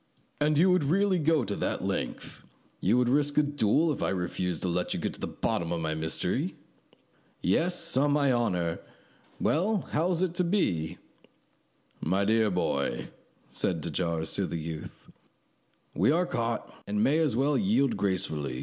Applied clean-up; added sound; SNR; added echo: none; none; none; none.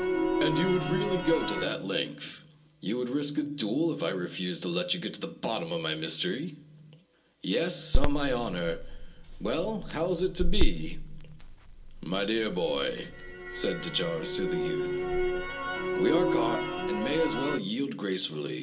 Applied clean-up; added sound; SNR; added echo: none; Crackle; -1 dB; reverberation time 0.2 s.